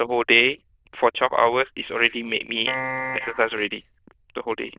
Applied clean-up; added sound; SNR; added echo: neural diffusion model UNIVERSE++.